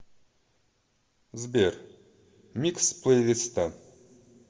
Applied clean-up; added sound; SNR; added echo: none; none; none; reverberation time 1.2 s.